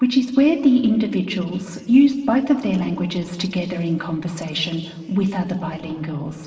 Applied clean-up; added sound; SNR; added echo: none; none; none; reverberation time 2.1 s.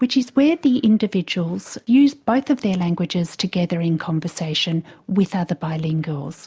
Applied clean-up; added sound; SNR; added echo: none; none; none; none.